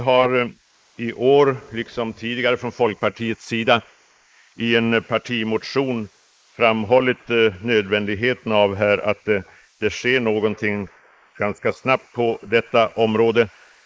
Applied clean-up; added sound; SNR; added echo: neural mask model Resemble Enhance denoiser.